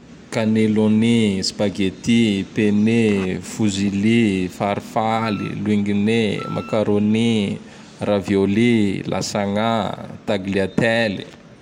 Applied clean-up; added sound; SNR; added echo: none; Wind instrument, woodwind instrument; 18 dB; none.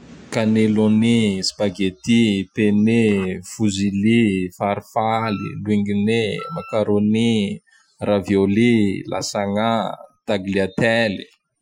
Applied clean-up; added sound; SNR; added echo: classical method Wiener filter.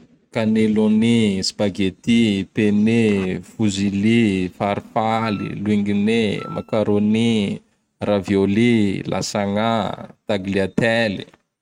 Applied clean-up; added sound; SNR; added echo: neural mask model RNNoise.